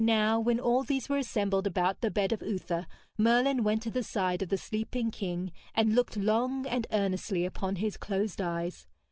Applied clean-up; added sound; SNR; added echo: none; none; none; none.